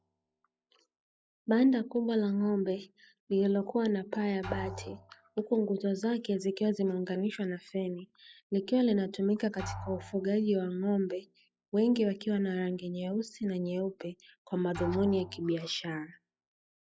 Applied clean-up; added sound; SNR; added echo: classical method log-MMSE.